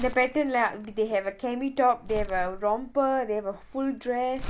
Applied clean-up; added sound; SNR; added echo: none; Crumpling, crinkling; 12 dB; none.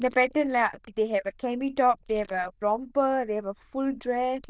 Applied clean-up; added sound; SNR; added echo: neural diffusion model UNIVERSE++.